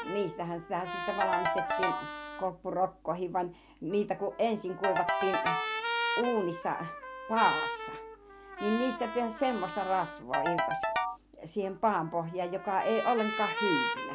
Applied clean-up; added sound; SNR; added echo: none; Ringtone / Keyboard (musical) + Trumpet; 2 dB; none.